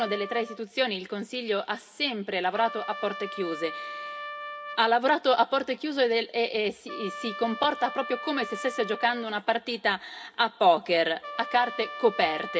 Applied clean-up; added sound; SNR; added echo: none; Trumpet; 13 dB; reverberation time 0.3 s.